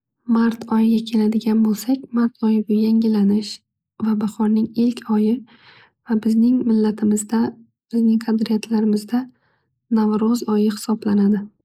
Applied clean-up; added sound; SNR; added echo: neural mask model Resemble Enhance denoiser.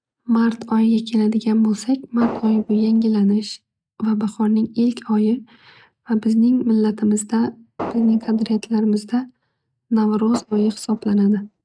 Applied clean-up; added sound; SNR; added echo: neural mask model RNNoise.